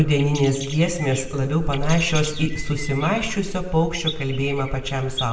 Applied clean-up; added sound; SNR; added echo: none; none; none; reverberation time 0.9 s.